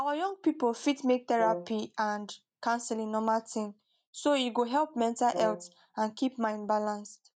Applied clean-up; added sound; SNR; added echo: neural mask model DeepFilterNet 3.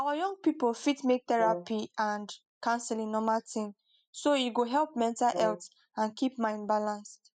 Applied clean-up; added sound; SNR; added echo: classical method spectral subtraction.